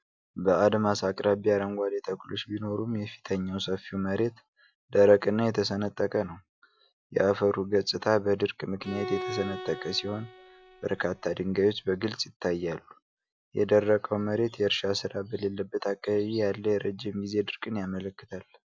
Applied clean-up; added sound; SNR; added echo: none; Bowed string instrument; 12 dB; none.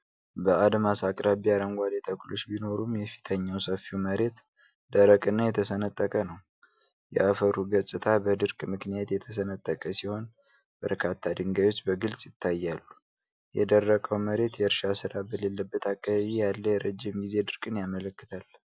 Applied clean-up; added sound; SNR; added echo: none; none; none; none.